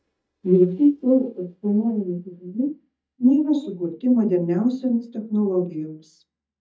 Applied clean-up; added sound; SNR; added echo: neural mask model DeepFilterNet 3.